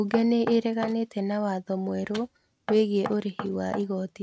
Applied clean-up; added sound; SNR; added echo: neural mask model RNNoise.